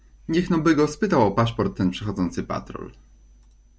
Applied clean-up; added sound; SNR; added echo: none; none; none; none.